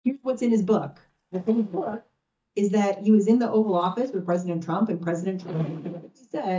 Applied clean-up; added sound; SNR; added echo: neural mask model DeepFilterNet 3.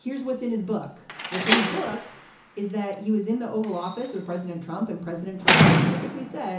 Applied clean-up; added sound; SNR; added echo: none; Slam; -3 dB; reverberation time 0.7 s.